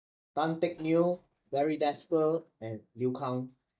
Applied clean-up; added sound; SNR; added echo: neural mask model DeepFilterNet 3.